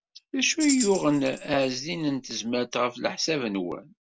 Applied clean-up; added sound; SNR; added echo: none; Tambourine; 11 dB; none.